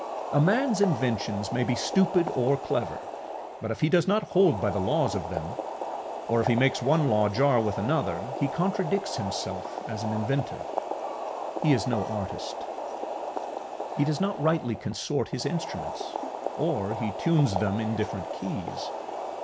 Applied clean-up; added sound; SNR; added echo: none; Boiling; 6 dB; none.